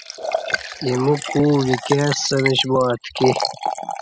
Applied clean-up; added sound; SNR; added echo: classical method spectral subtraction.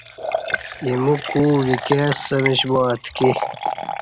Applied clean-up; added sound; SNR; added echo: none; Liquid; 6 dB; none.